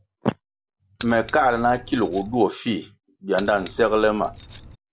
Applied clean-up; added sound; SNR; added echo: none; Keys jangling; 17 dB; none.